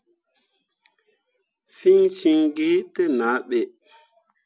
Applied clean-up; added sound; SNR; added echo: none; none; none; none.